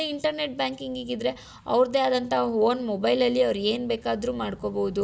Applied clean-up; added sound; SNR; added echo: none; none; none; none.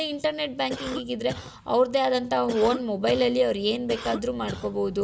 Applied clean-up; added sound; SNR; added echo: none; Cough; 11 dB; none.